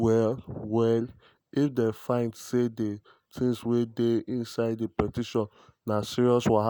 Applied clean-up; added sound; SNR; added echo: none; none; none; none.